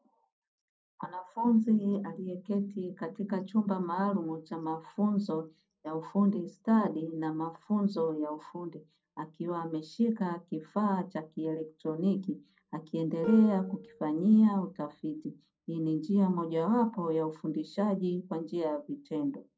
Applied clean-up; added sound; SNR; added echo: neural separator model SepFormer DNS4.